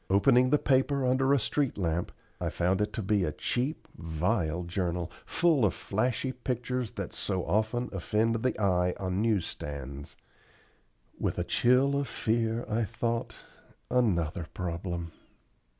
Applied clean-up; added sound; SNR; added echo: none; none; none; none.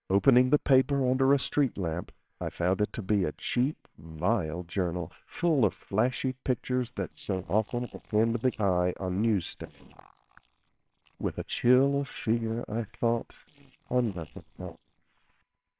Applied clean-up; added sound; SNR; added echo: neural separator model SepFormer WHAMR!.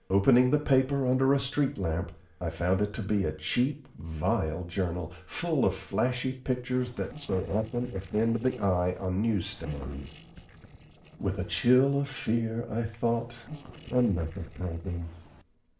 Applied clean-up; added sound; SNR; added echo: neural separator model SepFormer DNS4.